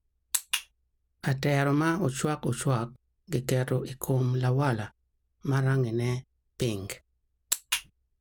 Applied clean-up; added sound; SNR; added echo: none; none; none; none.